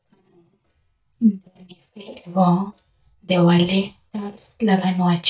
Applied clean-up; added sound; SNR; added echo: neural mask model DeepFilterNet 3.